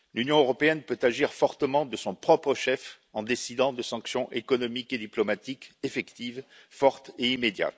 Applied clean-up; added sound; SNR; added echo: none; none; none; none.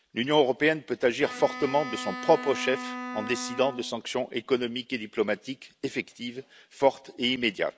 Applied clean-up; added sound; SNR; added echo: none; Bowed string instrument; 10 dB; none.